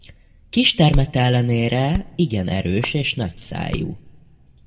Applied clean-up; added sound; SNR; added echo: none; Hands; 10 dB; reverberation time 0.8 s.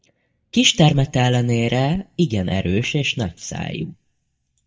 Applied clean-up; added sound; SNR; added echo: neural mask model DeepFilterNet 3.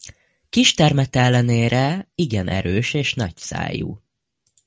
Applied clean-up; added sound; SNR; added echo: none; none; none; none.